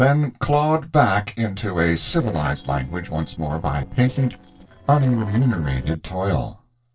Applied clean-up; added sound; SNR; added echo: neural separator model SepFormer DNS4.